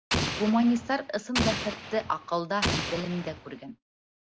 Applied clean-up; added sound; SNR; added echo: none; Explosion; 3 dB; none.